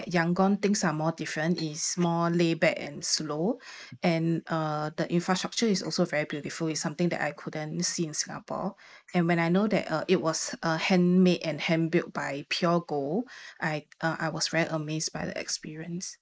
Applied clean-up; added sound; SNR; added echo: neural mask model Resemble Enhance denoiser.